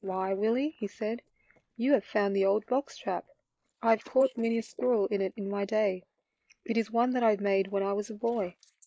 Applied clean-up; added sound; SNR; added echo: neural mask model Resemble Enhance denoiser.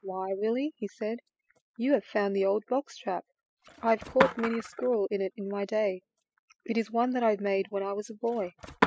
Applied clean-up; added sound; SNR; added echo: classical method spectral subtraction.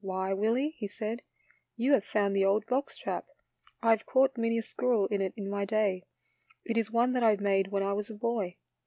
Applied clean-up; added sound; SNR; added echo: none; none; none; none.